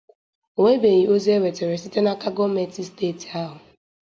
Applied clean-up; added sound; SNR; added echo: none; none; none; none.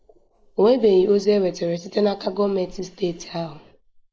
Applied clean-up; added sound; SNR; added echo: neural mask model Resemble Enhance denoiser.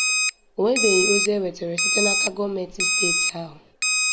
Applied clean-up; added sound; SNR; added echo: none; Alarm; -3 dB; none.